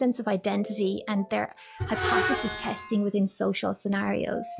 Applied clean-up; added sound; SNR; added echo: classical method log-MMSE.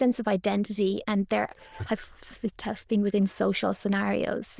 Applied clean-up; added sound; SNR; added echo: neural diffusion model UNIVERSE++.